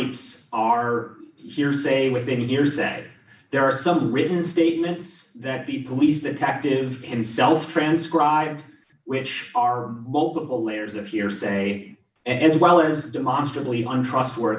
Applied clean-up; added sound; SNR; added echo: none; none; none; none.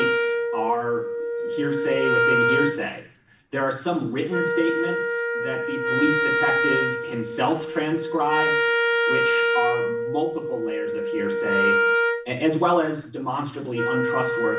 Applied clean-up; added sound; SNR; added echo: none; Wind instrument, woodwind instrument; -3 dB; none.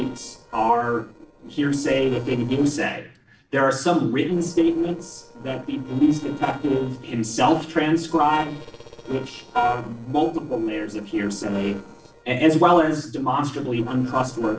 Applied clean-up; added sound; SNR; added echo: neural separator model SepFormer DNS4.